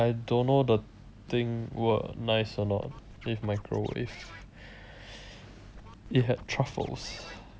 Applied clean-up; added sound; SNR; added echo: none; Scratching (performance technique); 20 dB; none.